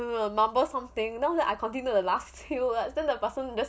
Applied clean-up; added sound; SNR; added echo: none; none; none; none.